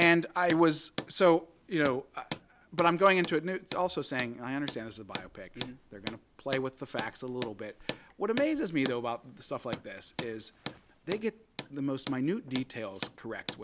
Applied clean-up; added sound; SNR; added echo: none; Hammer; 12 dB; none.